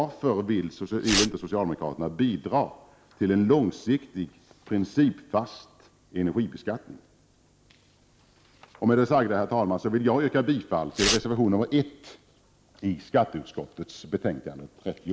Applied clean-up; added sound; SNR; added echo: none; Tearing; 5 dB; none.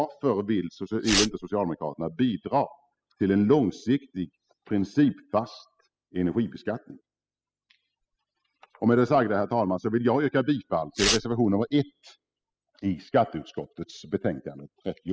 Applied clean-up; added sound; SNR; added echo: classical method spectral subtraction.